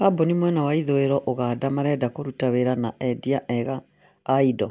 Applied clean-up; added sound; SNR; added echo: none; none; none; none.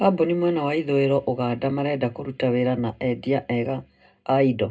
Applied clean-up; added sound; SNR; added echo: none; none; none; reverberation time 0.2 s.